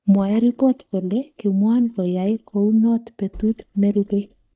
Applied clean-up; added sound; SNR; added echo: neural mask model DeepFilterNet 3.